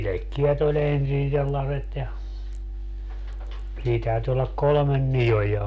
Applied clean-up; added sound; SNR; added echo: none; none; none; none.